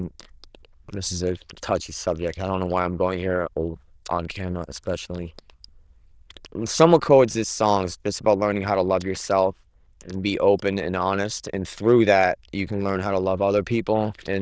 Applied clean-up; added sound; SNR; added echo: neural diffusion model UNIVERSE++.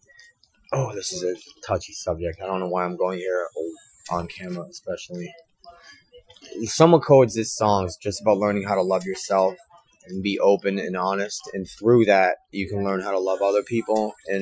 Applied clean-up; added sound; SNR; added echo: classical method Wiener filter.